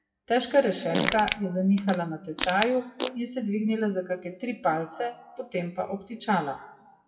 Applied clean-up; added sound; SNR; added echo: classical method WPE with log-MMSE.